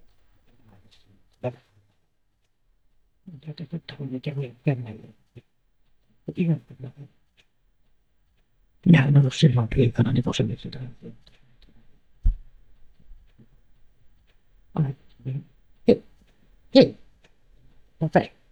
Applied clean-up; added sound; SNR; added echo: neural mask model DeepFilterNet 3.